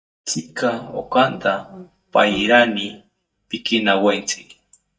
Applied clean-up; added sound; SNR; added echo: neural mask model DeepFilterNet 3.